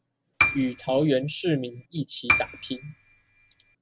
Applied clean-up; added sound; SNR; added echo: none; Piano; 1 dB; none.